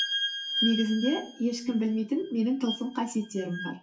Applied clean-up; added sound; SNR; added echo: classical method WPE with log-MMSE.